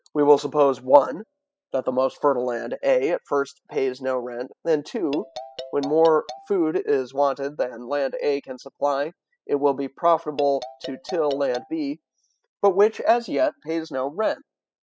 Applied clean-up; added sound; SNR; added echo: classical method spectral subtraction.